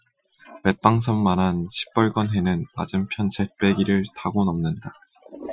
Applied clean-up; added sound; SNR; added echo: classical method Wiener filter.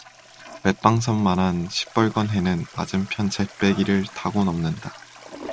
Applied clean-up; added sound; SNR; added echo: none; Toilet flush; 19 dB; none.